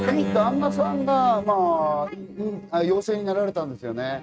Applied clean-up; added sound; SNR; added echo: neural mask model RNNoise.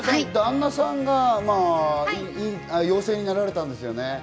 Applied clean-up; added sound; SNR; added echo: none; none; none; none.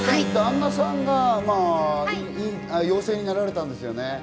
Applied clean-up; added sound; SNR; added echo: none; Keyboard (musical); 8 dB; none.